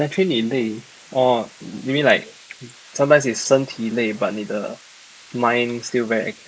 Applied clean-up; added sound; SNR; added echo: neural mask model Resemble Enhance denoiser.